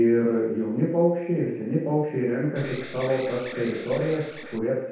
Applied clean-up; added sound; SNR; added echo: none; Alarm; 14 dB; reverberation time 0.9 s.